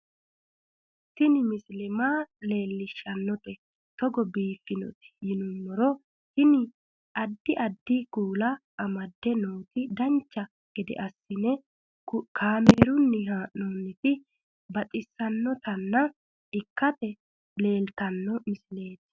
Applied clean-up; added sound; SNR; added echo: none; none; none; none.